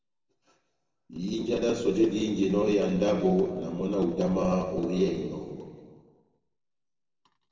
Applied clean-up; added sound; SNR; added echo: none; none; none; reverberation time 1.7 s.